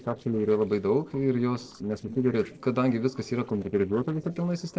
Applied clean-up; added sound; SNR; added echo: neural separator model SepFormer DNS4.